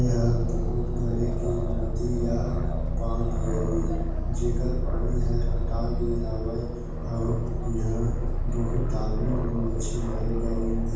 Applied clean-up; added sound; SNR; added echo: none; Aircraft; -4 dB; reverberation time 1.2 s.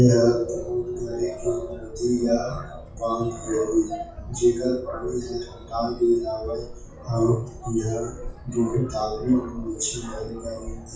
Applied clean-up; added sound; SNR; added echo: classical method WPE with log-MMSE.